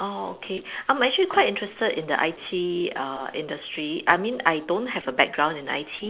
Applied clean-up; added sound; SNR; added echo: neural separator model SepFormer DNS4.